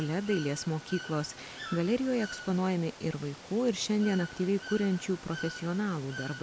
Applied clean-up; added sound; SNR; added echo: none; Water / Bird; 13 dB; none.